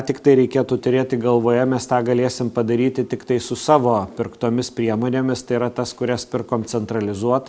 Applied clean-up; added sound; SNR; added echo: none; none; none; none.